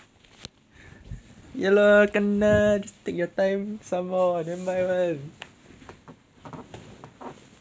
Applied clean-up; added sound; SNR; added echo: none; none; none; none.